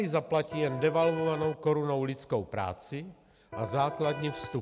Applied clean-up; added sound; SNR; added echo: none; Electric guitar; 10 dB; none.